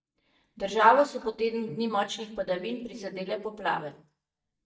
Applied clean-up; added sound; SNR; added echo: neural mask model DeepFilterNet 3.